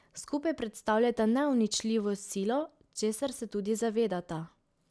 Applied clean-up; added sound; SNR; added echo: none; none; none; none.